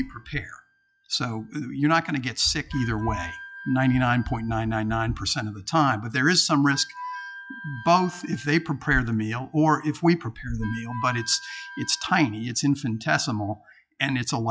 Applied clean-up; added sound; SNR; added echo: classical method log-MMSE.